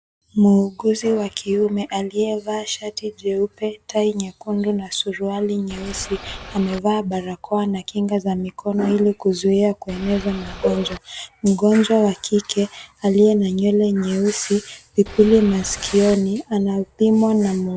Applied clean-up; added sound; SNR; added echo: none; Boat, Water vehicle; 14 dB; none.